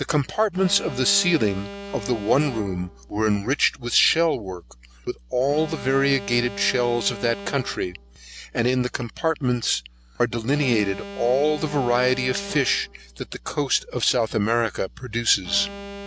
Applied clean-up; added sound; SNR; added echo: none; Alarm; 15 dB; none.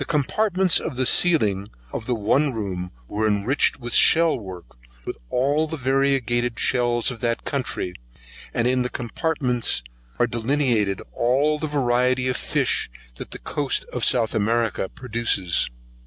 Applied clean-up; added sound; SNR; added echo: none; none; none; none.